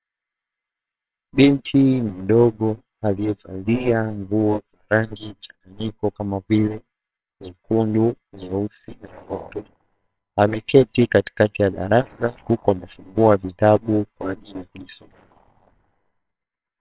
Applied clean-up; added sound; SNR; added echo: neural separator model SepFormer WHAMR!.